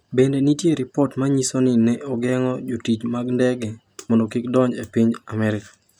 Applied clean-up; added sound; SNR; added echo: none; none; none; none.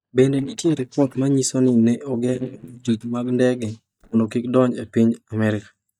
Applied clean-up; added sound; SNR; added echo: neural mask model DeepFilterNet 3.